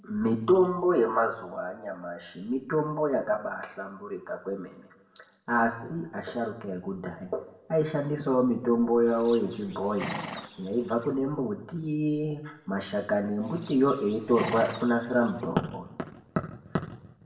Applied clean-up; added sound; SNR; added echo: none; Livestock, farm animals, working animals; 13 dB; reverberation time 0.8 s.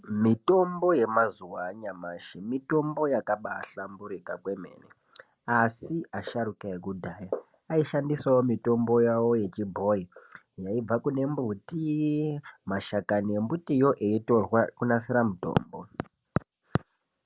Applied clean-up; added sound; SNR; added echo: none; none; none; none.